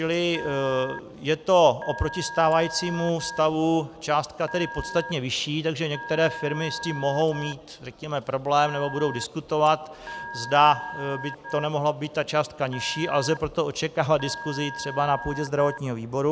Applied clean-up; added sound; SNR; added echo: none; Telephone; 13 dB; none.